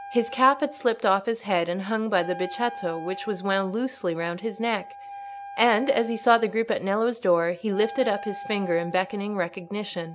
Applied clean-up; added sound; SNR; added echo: none; Wind instrument, woodwind instrument; 16 dB; none.